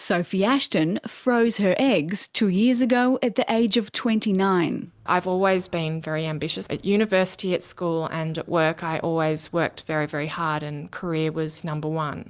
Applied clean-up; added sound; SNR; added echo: none; none; none; none.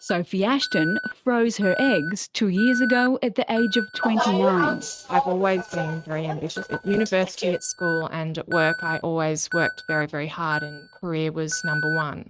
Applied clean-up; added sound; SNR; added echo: neural mask model RNNoise.